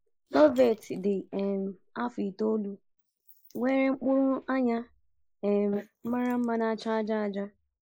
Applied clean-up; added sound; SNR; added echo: neural mask model Resemble Enhance denoiser.